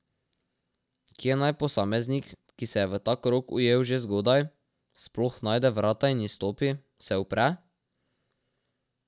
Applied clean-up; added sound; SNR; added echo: none; none; none; none.